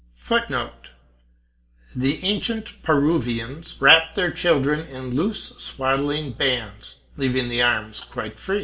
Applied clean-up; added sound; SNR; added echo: none; none; none; reverberation time 0.4 s.